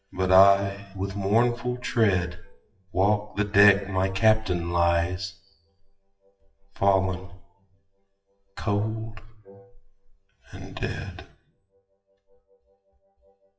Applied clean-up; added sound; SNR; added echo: classical method WPE with log-MMSE.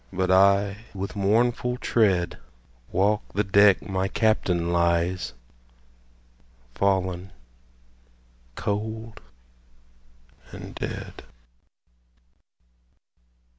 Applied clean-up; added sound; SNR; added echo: none; none; none; none.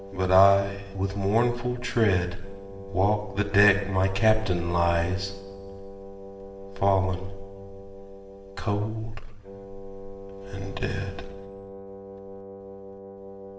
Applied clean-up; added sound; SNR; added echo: none; Wind instrument, woodwind instrument; 14 dB; reverberation time 1.3 s.